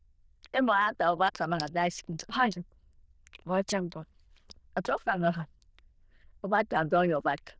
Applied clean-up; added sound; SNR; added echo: neural diffusion model UNIVERSE++.